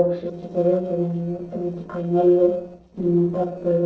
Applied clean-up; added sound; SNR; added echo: neural separator model SepFormer DNS4.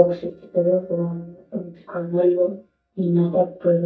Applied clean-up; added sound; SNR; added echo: neural mask model DeepFilterNet 3.